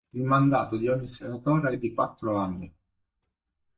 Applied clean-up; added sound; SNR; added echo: neural mask model DeepFilterNet 3.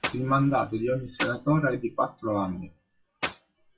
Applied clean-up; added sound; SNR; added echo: classical method WPE with log-MMSE.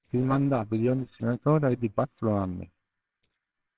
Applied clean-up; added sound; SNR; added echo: neural separator model SepFormer WHAMR!.